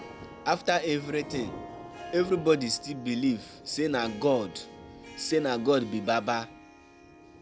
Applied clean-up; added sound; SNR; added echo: none; Thunder + Harp; 15 dB; none.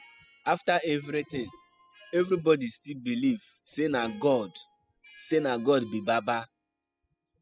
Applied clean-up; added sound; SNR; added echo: classical method spectral subtraction.